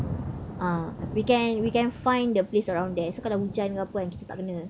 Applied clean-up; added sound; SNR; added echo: none; Thunder / Rain; 11 dB; none.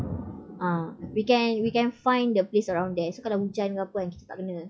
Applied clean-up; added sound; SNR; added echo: classical method log-MMSE.